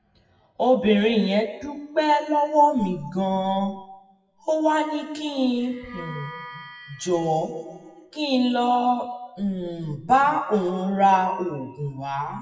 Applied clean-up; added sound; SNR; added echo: classical method WPE with log-MMSE.